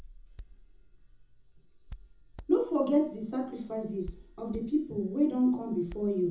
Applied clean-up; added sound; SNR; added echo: none; Hands; 18 dB; reverberation time 0.5 s.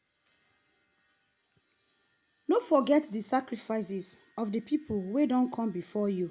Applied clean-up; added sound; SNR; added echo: none; none; none; none.